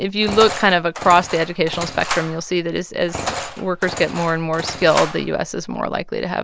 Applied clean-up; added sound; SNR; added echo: none; Engine; 10 dB; none.